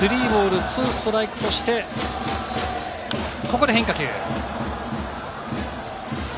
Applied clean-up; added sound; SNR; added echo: none; none; none; none.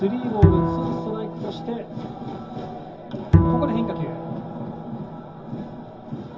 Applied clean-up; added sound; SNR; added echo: none; Bowed string instrument; -4 dB; reverberation time 0.4 s.